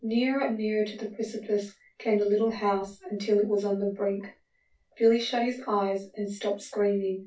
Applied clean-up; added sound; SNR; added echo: none; none; none; reverberation time 0.2 s.